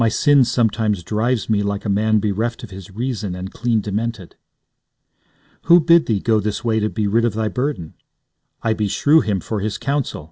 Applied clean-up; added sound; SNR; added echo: none; none; none; none.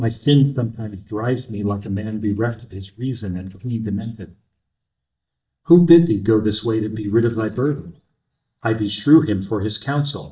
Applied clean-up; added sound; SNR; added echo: neural mask model DeepFilterNet 3.